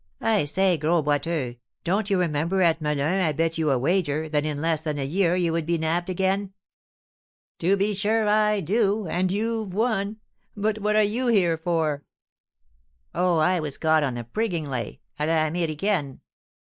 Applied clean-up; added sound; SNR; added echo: neural mask model Resemble Enhance denoiser.